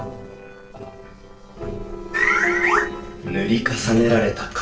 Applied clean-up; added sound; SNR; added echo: neural separator model SepFormer DNS4.